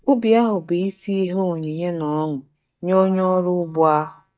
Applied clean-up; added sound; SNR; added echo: neural mask model DeepFilterNet 3.